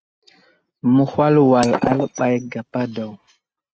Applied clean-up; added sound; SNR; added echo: neural mask model RNNoise.